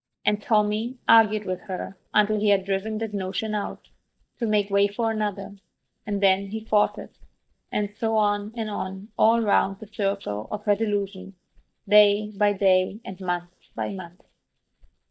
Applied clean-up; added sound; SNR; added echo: neural mask model DeepFilterNet 3.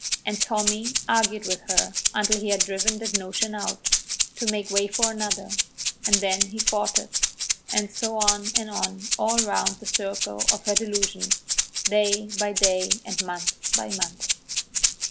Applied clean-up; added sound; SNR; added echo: none; Rattle (instrument); -3 dB; none.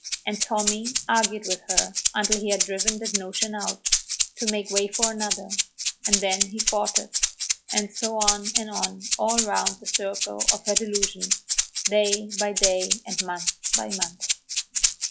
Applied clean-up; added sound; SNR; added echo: classical method log-MMSE.